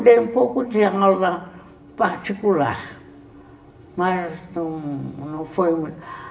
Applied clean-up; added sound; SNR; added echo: none; none; none; reverberation time 0.8 s.